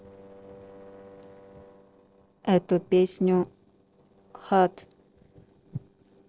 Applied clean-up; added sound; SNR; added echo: neural separator model SepFormer DNS4.